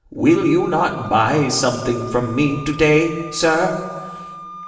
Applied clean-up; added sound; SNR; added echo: none; Wind instrument, woodwind instrument; 16 dB; reverberation time 1.9 s.